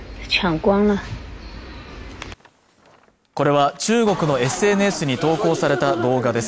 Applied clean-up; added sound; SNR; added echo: none; none; none; none.